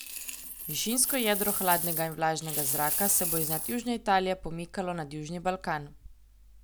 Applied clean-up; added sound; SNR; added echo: none; Coin (dropping); 4 dB; none.